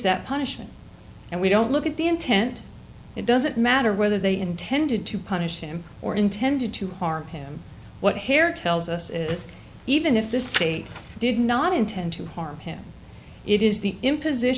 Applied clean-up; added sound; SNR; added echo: none; none; none; none.